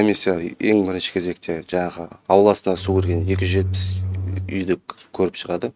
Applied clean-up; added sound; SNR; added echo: neural mask model RNNoise.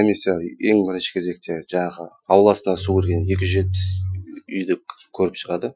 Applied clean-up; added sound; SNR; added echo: classical method Wiener filter.